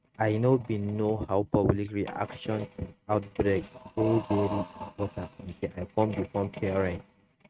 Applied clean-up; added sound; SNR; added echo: neural mask model RNNoise.